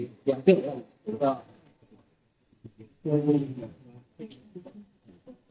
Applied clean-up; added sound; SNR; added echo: neural mask model DeepFilterNet 3.